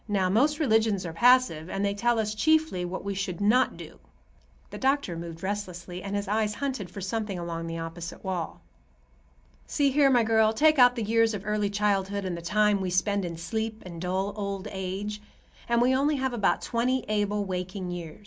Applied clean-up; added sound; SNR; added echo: none; none; none; none.